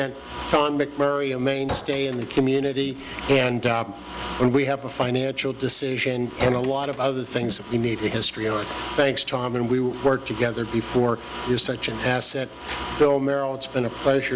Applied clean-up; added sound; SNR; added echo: none; Chink, clink; 13 dB; none.